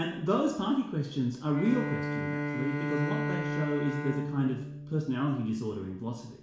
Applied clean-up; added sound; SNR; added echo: none; Bowed string instrument; 4 dB; reverberation time 0.7 s.